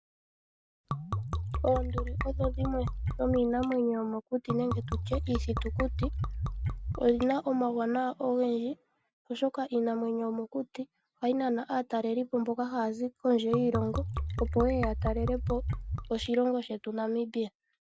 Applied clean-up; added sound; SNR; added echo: none; Liquid; 2 dB; none.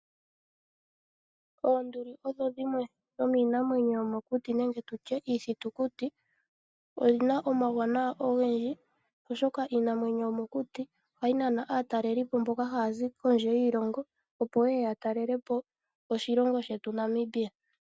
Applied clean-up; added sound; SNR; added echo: none; none; none; none.